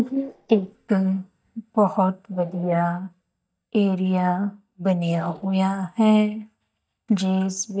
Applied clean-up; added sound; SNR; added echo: neural mask model DeepFilterNet 3.